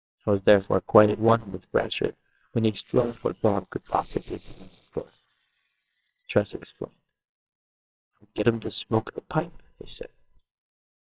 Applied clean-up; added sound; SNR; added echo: neural separator model SepFormer WHAMR!.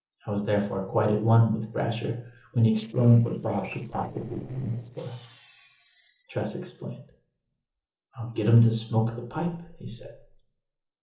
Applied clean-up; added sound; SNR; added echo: neural separator model SepFormer DNS4.